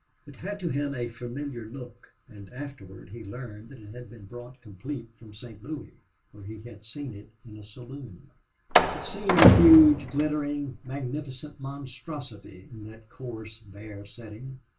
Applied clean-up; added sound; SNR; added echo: none; Slam; -5 dB; reverberation time 0.2 s.